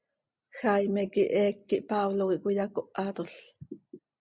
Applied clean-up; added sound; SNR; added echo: none; none; none; none.